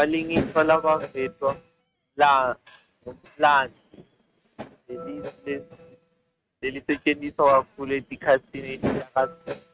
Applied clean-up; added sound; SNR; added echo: neural mask model RNNoise.